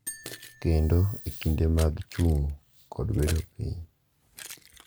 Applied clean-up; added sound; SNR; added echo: none; Keys jangling + Marimba, xylophone; 17 dB; none.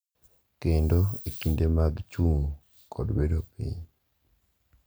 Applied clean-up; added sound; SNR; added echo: none; none; none; none.